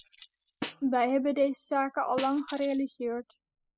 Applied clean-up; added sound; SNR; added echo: classical method spectral subtraction.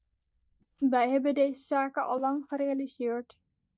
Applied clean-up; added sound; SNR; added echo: neural mask model DeepFilterNet 3.